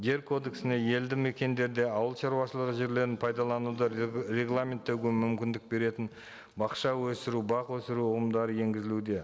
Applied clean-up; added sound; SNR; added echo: none; none; none; none.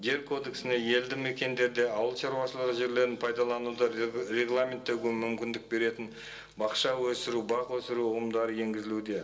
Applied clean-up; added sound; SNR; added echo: none; none; none; reverberation time 0.2 s.